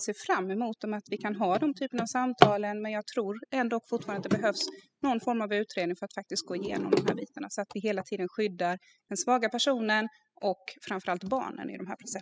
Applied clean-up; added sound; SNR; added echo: classical method spectral subtraction.